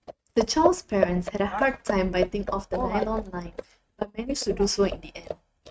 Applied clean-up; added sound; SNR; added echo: neural mask model RNNoise.